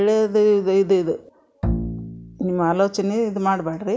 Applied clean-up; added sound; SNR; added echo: none; Bowed string instrument; 8 dB; none.